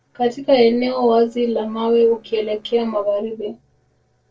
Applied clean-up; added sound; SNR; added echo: neural separator model SepFormer DNS4.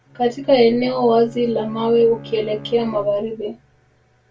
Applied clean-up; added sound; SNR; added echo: none; Bowed string instrument; 19 dB; reverberation time 0.2 s.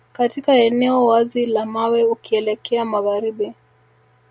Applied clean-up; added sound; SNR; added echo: none; none; none; none.